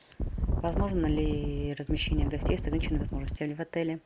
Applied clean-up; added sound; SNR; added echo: none; Wind; -2 dB; none.